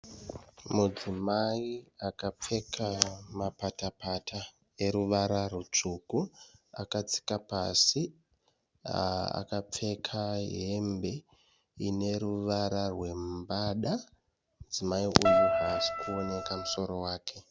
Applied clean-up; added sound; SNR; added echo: none; Keyboard (musical); -4 dB; none.